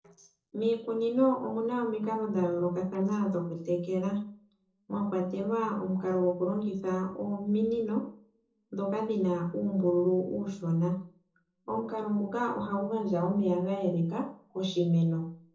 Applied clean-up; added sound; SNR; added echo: neural separator model SepFormer DNS4.